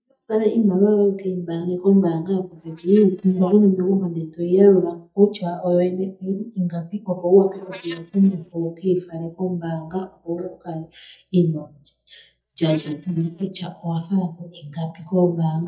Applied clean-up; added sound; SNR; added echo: neural mask model DeepFilterNet 3.